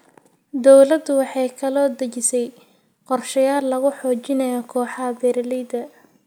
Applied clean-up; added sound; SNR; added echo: none; none; none; none.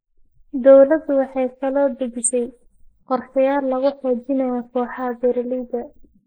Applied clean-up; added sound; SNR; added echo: neural mask model Resemble Enhance denoiser.